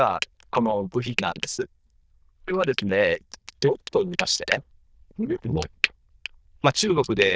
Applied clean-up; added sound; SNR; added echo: neural diffusion model UNIVERSE++.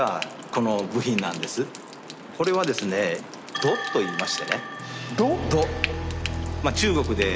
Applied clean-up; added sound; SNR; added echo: none; Frying (food); 12 dB; none.